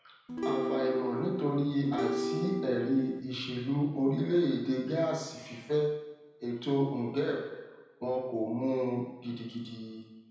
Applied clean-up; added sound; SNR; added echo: none; Acoustic guitar / Strum; 2 dB; reverberation time 0.8 s.